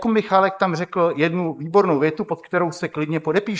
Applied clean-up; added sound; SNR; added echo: neural mask model Resemble Enhance denoiser.